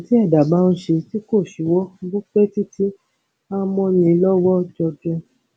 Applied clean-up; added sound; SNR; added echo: none; none; none; none.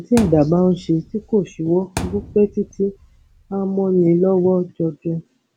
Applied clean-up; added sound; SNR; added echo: none; Thump, thud; 14 dB; none.